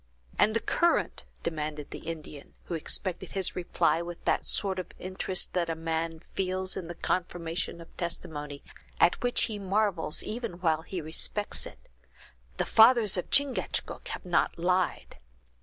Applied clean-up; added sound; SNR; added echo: none; none; none; none.